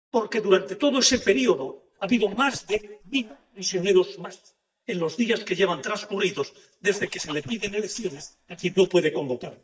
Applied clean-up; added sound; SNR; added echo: neural mask model DeepFilterNet 3.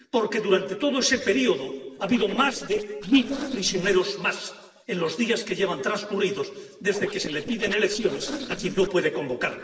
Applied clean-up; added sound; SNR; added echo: neural separator model SepFormer DNS4.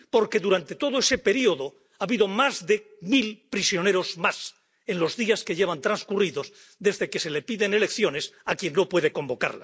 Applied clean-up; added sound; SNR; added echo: none; none; none; none.